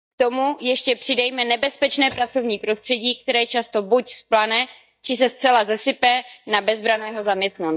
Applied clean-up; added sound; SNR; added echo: neural mask model DeepFilterNet 3.